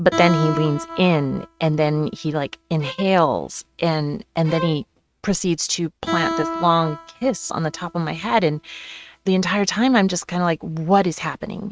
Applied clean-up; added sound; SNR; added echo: neural mask model RNNoise.